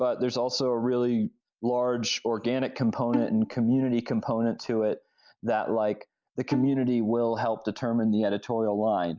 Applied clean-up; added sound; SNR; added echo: none; Bowed string instrument; 13 dB; none.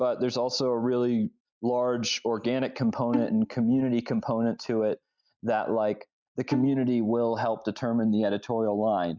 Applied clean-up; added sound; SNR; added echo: neural mask model RNNoise.